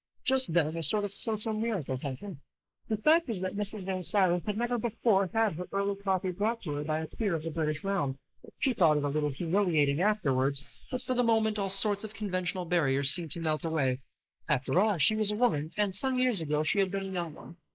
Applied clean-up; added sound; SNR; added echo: neural mask model Resemble Enhance denoiser.